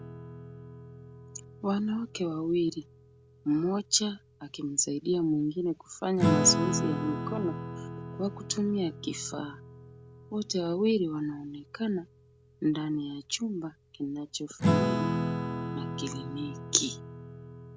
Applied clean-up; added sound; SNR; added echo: none; Acoustic guitar / Strum; 3 dB; none.